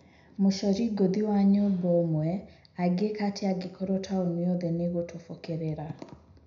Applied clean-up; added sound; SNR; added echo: none; none; none; reverberation time 0.4 s.